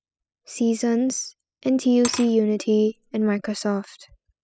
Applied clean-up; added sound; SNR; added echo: classical method spectral subtraction.